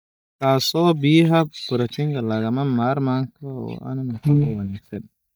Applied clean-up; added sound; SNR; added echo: neural mask model DeepFilterNet 3.